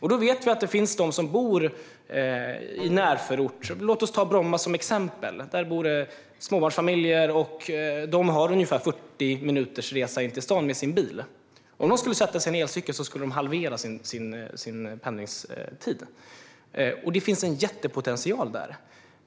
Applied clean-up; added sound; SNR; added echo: none; Wind instrument, woodwind instrument; 17 dB; none.